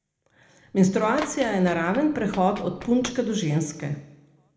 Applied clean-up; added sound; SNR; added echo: none; Run; 17 dB; reverberation time 0.7 s.